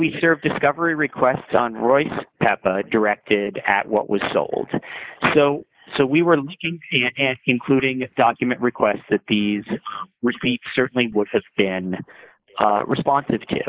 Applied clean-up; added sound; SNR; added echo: neural mask model Resemble Enhance denoiser.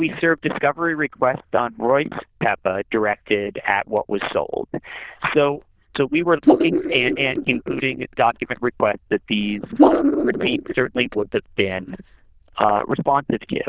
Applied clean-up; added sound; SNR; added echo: neural diffusion model UNIVERSE++.